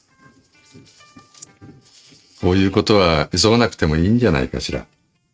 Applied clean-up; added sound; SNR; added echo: neural mask model RNNoise.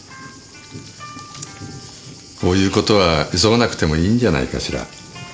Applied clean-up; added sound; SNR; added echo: none; Thunder; 18 dB; none.